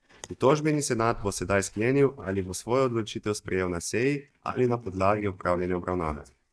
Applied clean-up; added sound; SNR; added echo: neural mask model DeepFilterNet 3.